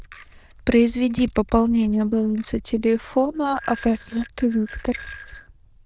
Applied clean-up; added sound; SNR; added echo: neural diffusion model UNIVERSE++.